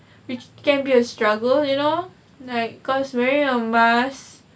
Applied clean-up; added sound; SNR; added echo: none; none; none; none.